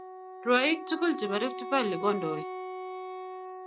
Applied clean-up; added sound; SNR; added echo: none; Wind instrument, woodwind instrument; 8 dB; none.